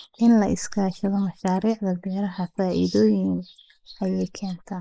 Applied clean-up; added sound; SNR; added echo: neural mask model Resemble Enhance denoiser.